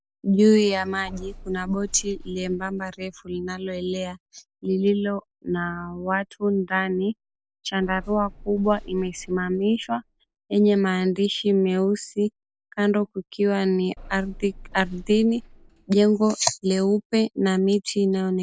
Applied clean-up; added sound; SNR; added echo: none; Bus / Engine; 18 dB; none.